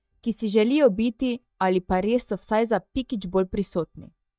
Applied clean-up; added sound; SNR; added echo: neural mask model DeepFilterNet 3.